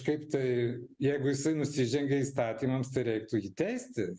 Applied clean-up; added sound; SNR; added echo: none; none; none; none.